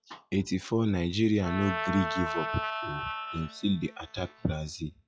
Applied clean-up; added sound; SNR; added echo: classical method log-MMSE.